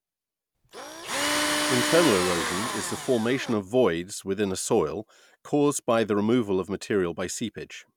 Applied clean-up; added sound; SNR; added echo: none; Tools; 2 dB; none.